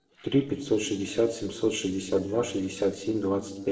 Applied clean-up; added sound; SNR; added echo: neural separator model SepFormer DNS4.